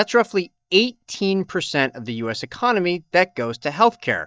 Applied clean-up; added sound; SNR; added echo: neural mask model DeepFilterNet 3.